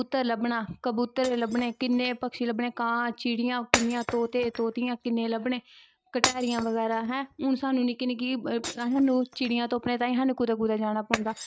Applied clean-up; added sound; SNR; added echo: neural mask model RNNoise.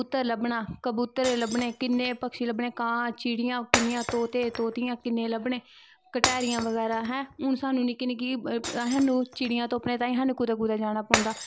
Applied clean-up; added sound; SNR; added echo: none; Shatter; 8 dB; none.